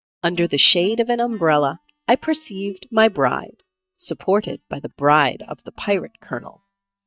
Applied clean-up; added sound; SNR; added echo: neural mask model DeepFilterNet 3.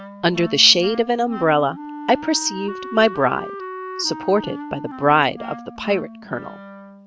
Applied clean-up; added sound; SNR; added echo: none; Wind instrument, woodwind instrument; 13 dB; none.